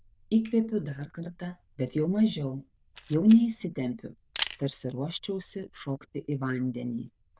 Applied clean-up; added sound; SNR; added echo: neural diffusion model UNIVERSE++.